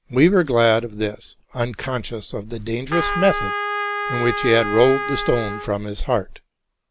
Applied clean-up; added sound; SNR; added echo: none; Trumpet; 5 dB; none.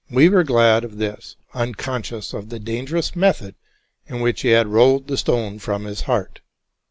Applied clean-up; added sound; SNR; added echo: none; none; none; none.